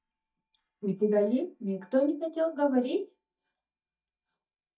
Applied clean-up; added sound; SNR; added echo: neural mask model DeepFilterNet 3.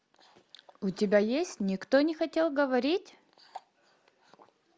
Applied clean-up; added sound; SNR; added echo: none; none; none; none.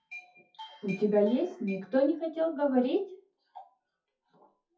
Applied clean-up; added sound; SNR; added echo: classical method WPE with log-MMSE.